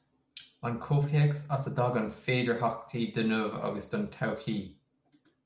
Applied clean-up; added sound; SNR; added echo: none; none; none; none.